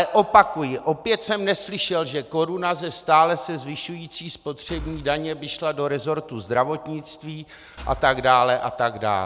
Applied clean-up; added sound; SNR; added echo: none; Engine / Car; 16 dB; none.